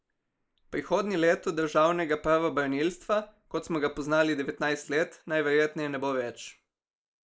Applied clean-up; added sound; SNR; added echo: neural mask model Resemble Enhance denoiser.